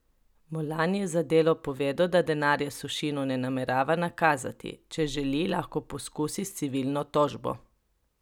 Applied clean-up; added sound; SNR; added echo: none; none; none; none.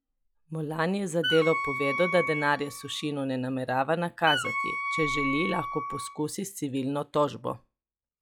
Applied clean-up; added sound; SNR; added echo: classical method log-MMSE.